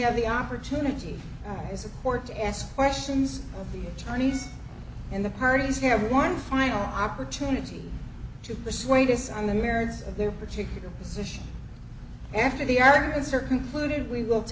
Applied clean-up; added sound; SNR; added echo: none; none; none; none.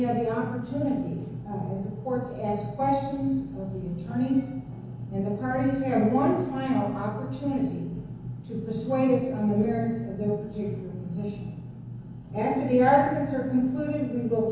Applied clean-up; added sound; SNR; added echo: none; none; none; reverberation time 1.0 s.